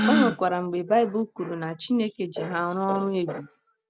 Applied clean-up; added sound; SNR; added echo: none; Gasp; 6 dB; none.